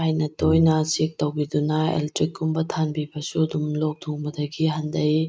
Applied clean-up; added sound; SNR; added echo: neural mask model RNNoise.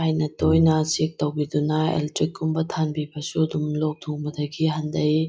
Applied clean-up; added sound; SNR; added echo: classical method log-MMSE.